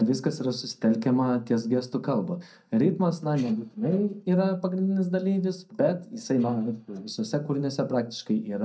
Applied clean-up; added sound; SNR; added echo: neural mask model DeepFilterNet 3.